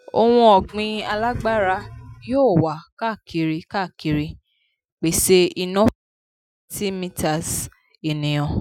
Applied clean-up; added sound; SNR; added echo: classical method Wiener filter.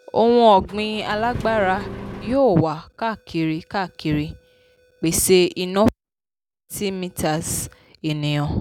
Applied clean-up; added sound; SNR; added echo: none; Engine; 12 dB; none.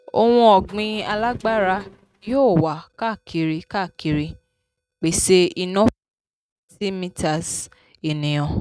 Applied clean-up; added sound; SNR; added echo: neural mask model RNNoise.